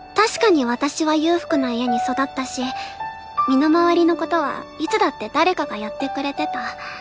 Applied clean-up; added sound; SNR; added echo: none; none; none; none.